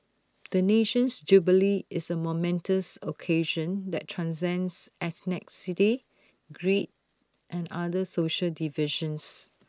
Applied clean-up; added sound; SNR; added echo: none; none; none; none.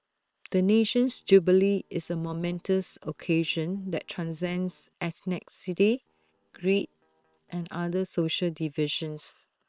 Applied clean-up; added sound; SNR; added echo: neural separator model SepFormer WHAM!.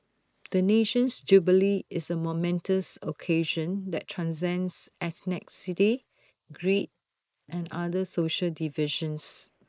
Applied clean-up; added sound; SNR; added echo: neural mask model Resemble Enhance denoiser.